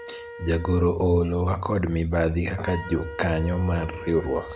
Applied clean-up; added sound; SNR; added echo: none; Wind instrument, woodwind instrument; 16 dB; none.